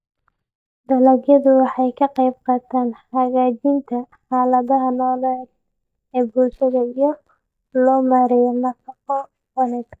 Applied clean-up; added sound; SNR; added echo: neural mask model DeepFilterNet 3.